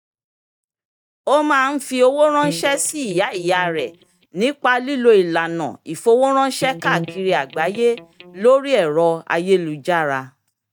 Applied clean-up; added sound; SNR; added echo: neural mask model DeepFilterNet 3.